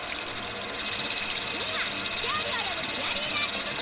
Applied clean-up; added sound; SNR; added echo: none; Sink (filling or washing) / Water tap, faucet; -4 dB; none.